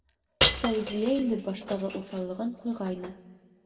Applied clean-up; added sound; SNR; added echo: none; Shatter / Crushing; -2 dB; reverberation time 1.3 s.